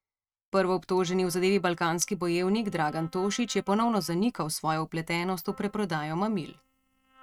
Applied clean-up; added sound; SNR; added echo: neural mask model RNNoise.